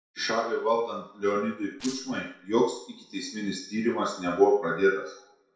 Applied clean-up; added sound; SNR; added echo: neural separator model SepFormer DNS4.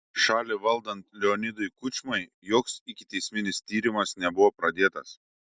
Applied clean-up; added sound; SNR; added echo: none; none; none; none.